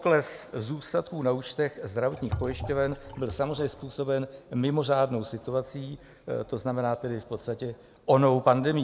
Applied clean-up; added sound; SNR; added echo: none; Liquid; 11 dB; none.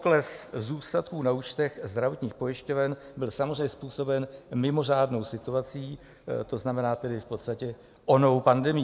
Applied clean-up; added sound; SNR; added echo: none; none; none; none.